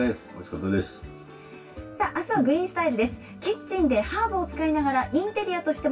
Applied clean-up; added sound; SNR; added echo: none; none; none; reverberation time 0.1 s.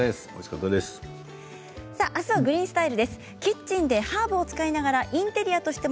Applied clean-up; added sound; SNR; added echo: none; none; none; none.